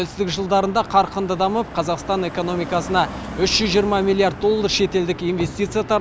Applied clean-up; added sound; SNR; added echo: none; Car passing by; 15 dB; none.